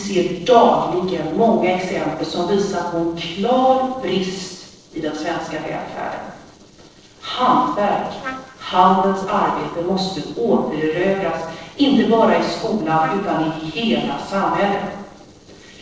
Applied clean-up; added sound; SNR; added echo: neural separator model SepFormer DNS4.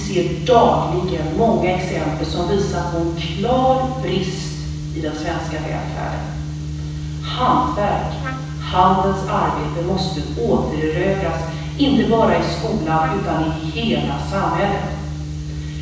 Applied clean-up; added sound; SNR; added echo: none; Trumpet; 16 dB; reverberation time 1.1 s.